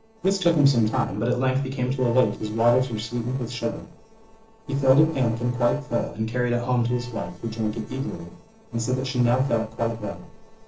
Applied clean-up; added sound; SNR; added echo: neural separator model SepFormer DNS4.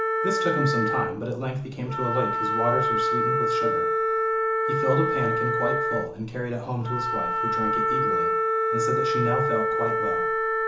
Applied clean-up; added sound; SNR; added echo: none; Wind instrument, woodwind instrument; -5 dB; reverberation time 0.7 s.